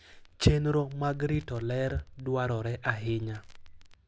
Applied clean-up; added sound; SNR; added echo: none; Crackle; 20 dB; none.